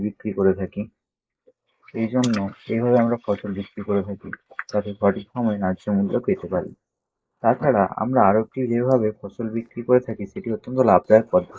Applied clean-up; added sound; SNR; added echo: neural mask model Resemble Enhance denoiser.